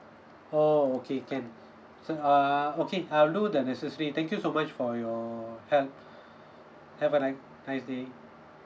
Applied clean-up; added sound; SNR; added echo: none; none; none; none.